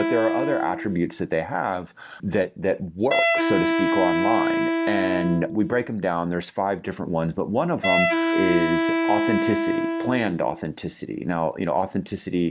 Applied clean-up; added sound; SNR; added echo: none; Wind instrument, woodwind instrument; 1 dB; none.